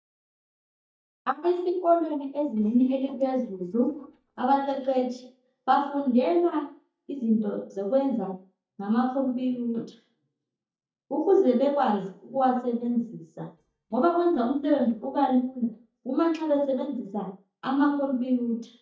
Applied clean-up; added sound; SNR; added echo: neural mask model DeepFilterNet 3.